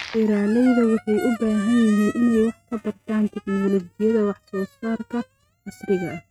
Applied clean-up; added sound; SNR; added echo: neural mask model RNNoise.